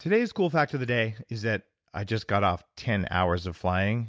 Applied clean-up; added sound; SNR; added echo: none; none; none; none.